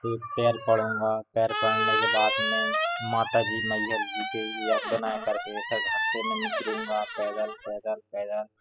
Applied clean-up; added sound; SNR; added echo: classical method spectral subtraction.